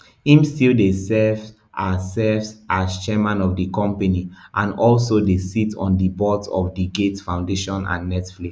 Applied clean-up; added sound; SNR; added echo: none; none; none; none.